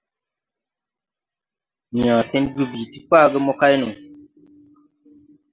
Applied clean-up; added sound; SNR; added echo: none; none; none; none.